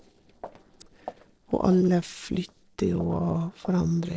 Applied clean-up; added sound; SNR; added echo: neural separator model SepFormer DNS4.